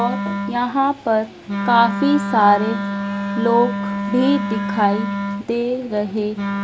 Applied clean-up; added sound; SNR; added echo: none; Wind instrument, woodwind instrument; 5 dB; none.